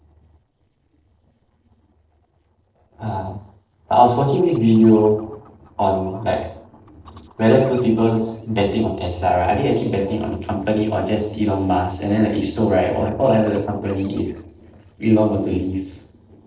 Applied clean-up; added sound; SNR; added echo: neural separator model SepFormer DNS4.